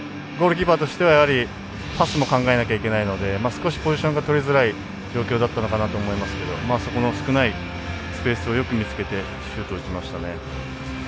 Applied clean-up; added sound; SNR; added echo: none; none; none; none.